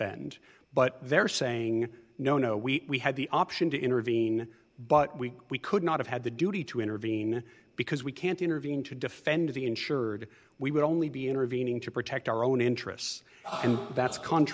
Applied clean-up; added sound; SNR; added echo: none; none; none; none.